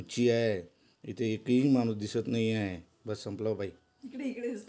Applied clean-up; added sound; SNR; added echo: none; none; none; none.